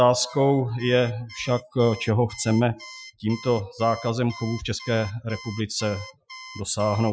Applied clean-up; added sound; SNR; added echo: classical method Wiener filter.